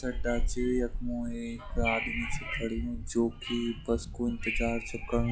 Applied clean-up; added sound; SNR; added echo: classical method log-MMSE.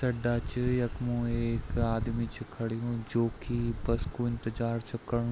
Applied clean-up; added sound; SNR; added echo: none; none; none; none.